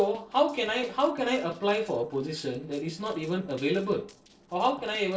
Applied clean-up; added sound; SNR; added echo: neural separator model SepFormer DNS4.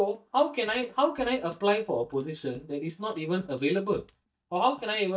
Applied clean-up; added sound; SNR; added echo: neural mask model DeepFilterNet 3.